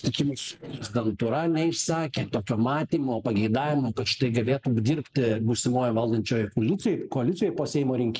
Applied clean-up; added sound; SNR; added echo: neural mask model Resemble Enhance denoiser.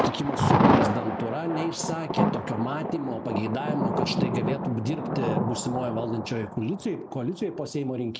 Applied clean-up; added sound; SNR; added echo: none; Thunder; -2 dB; none.